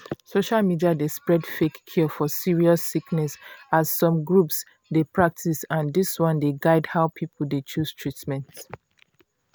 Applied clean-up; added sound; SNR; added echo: none; none; none; none.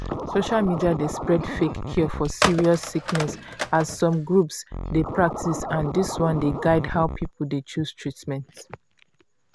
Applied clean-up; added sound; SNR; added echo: none; Scratching (performance technique) + Telephone; 7 dB; none.